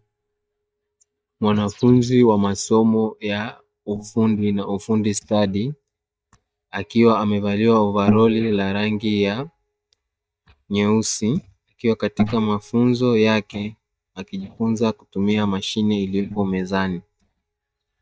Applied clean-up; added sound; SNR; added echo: neural mask model DeepFilterNet 3.